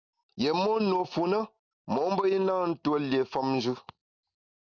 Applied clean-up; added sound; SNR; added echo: none; none; none; none.